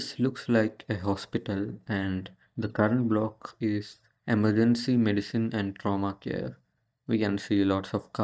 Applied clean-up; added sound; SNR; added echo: neural mask model DeepFilterNet 3.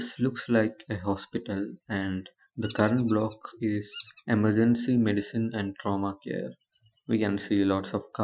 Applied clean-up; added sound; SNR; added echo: classical method Wiener filter.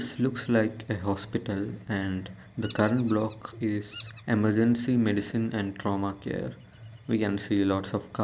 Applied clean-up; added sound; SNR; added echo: none; Mechanisms + Bird vocalization, bird call, bird song; 17 dB; none.